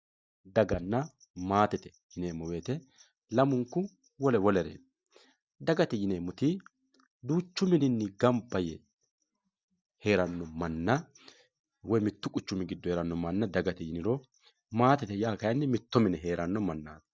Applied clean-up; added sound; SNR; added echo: neural mask model DeepFilterNet 3.